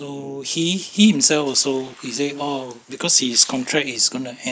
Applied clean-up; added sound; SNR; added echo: neural mask model Resemble Enhance denoiser.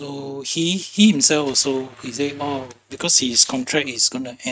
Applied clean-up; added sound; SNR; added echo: neural mask model RNNoise.